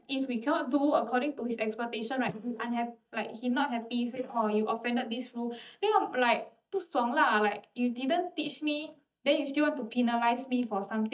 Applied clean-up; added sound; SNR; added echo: neural mask model DeepFilterNet 3.